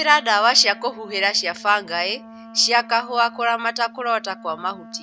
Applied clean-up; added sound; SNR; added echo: none; Wind instrument, woodwind instrument; 20 dB; none.